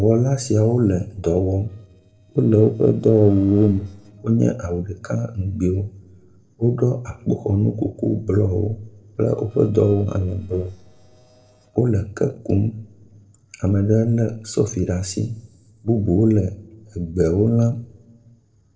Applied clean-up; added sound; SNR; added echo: neural separator model SepFormer DNS4.